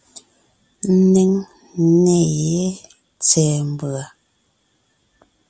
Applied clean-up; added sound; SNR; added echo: none; none; none; none.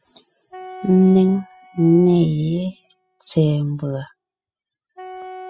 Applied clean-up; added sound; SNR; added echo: classical method spectral subtraction.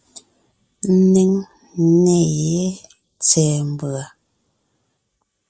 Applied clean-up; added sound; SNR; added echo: neural mask model Resemble Enhance denoiser.